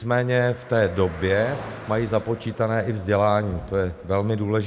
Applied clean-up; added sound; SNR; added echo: none; Car passing by; 19 dB; none.